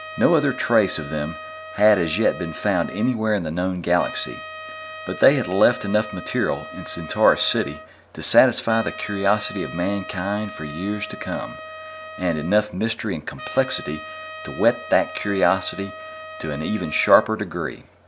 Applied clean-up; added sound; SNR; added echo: none; Trumpet; 14 dB; none.